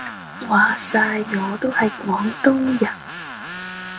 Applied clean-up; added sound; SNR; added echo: none; Tools; 11 dB; none.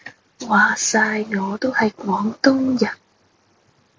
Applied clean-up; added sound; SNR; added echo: none; none; none; none.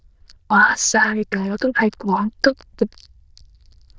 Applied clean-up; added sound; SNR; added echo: neural diffusion model UNIVERSE++.